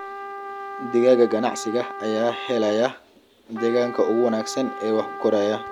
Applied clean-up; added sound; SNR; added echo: none; Trumpet; 11 dB; none.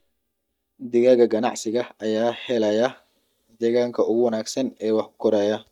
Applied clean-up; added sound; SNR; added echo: neural mask model DeepFilterNet 3.